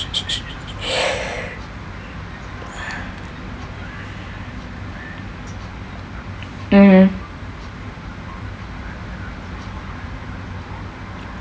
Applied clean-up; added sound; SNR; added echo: none; none; none; none.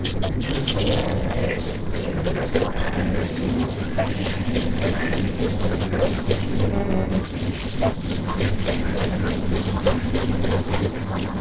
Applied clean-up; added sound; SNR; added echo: neural separator model SepFormer DNS4.